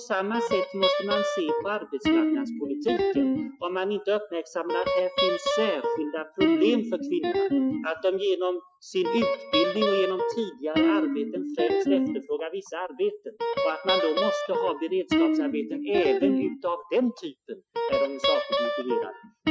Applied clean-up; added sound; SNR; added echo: classical method Wiener filter.